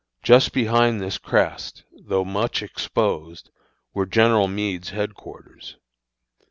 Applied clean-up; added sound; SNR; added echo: none; none; none; none.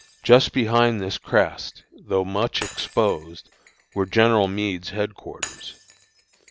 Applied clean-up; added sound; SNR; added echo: none; Shatter; 20 dB; none.